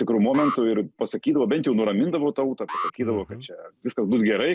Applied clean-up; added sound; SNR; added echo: none; Alarm; 13 dB; none.